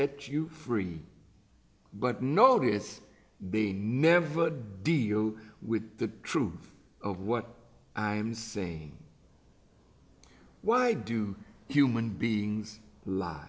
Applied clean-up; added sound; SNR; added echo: none; none; none; none.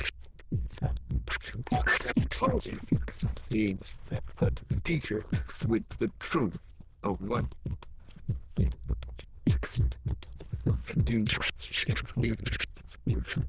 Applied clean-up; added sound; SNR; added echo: neural diffusion model UNIVERSE++.